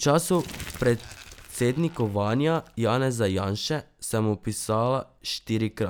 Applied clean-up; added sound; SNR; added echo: none; Crumpling, crinkling; 18 dB; none.